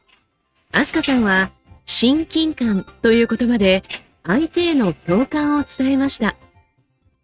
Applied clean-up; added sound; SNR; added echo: neural mask model RNNoise.